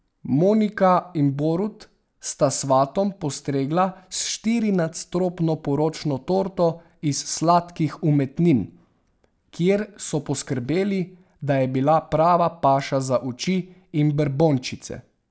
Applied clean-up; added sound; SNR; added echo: none; none; none; none.